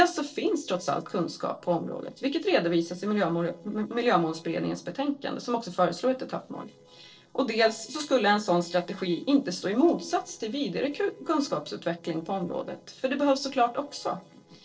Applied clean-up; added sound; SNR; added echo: neural separator model SepFormer DNS4.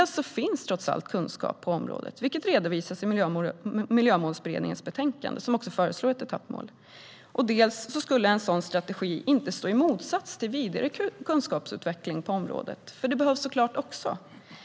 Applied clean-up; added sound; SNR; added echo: none; none; none; none.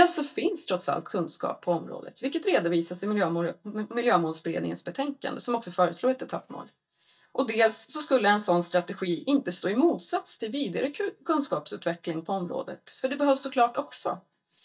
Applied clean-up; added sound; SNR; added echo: neural mask model DeepFilterNet 3.